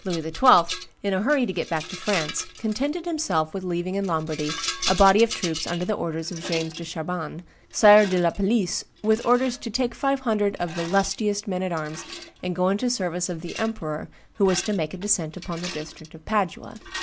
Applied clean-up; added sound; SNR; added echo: none; Rattle; 13 dB; none.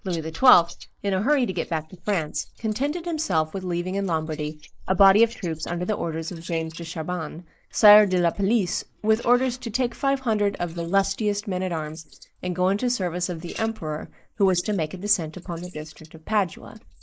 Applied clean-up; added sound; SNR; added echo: neural mask model Resemble Enhance denoiser.